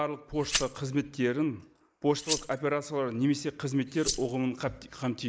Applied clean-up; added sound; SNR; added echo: neural mask model Resemble Enhance denoiser.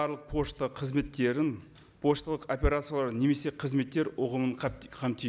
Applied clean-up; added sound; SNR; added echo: none; none; none; none.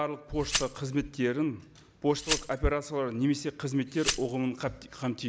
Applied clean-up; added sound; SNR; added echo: none; Glass; 8 dB; none.